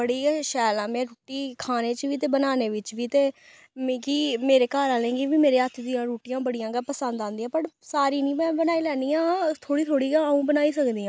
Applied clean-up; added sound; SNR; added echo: none; none; none; none.